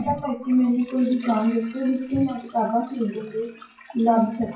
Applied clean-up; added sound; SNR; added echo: classical method WPE with log-MMSE.